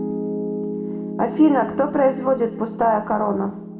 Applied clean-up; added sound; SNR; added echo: none; Piano; 7 dB; reverberation time 0.7 s.